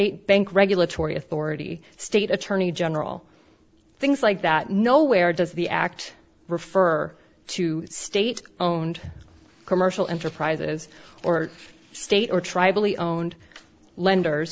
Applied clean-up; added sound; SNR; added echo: none; none; none; none.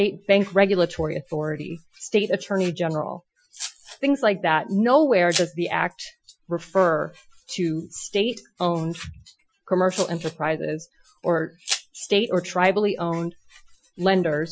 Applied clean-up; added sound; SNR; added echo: classical method Wiener filter.